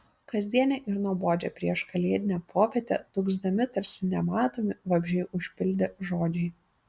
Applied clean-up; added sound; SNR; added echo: none; none; none; none.